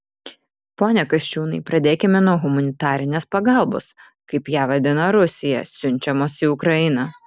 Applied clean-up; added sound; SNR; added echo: none; none; none; none.